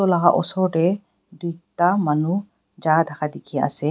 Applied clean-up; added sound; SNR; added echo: none; none; none; none.